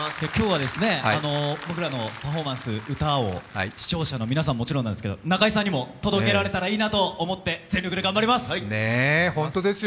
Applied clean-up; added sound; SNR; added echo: none; none; none; none.